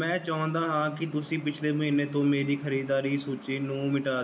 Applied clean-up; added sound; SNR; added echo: none; none; none; none.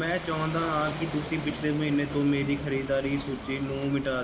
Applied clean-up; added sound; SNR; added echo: none; Waves, surf; 10 dB; none.